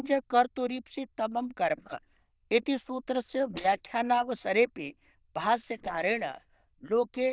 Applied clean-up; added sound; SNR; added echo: neural diffusion model UNIVERSE++.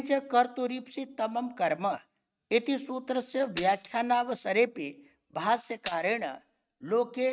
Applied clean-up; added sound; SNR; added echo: neural mask model RNNoise.